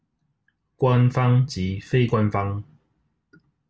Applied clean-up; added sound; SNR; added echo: none; none; none; none.